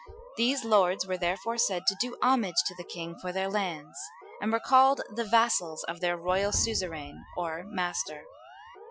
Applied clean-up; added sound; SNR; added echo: classical method Wiener filter.